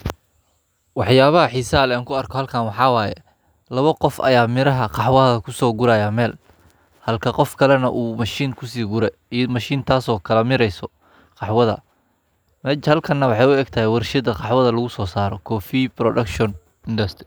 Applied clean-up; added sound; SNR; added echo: none; none; none; none.